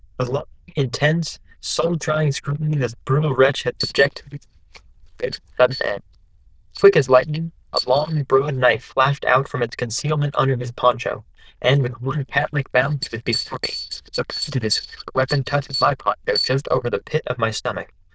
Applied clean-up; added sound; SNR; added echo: neural diffusion model UNIVERSE++.